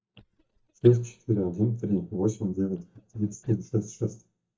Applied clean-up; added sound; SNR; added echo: neural mask model DeepFilterNet 3.